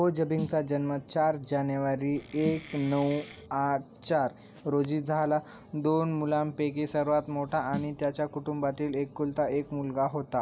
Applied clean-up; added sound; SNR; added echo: none; Wood + Snare drum; 15 dB; none.